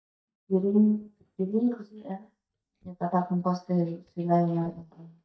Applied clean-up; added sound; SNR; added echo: neural mask model DeepFilterNet 3.